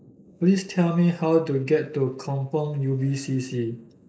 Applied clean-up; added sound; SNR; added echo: neural mask model Resemble Enhance denoiser.